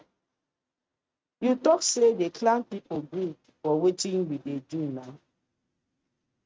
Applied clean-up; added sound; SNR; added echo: neural mask model RNNoise.